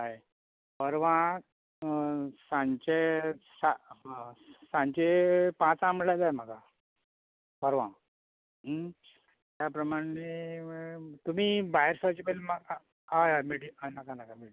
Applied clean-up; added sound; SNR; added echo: none; none; none; none.